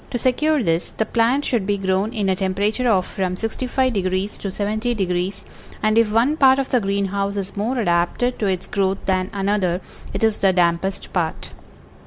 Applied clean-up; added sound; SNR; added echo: none; none; none; none.